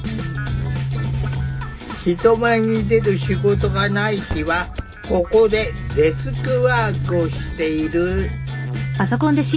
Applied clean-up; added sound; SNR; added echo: none; Boom; 5 dB; reverberation time 0.3 s.